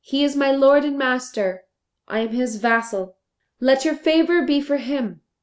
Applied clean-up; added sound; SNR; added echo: none; none; none; none.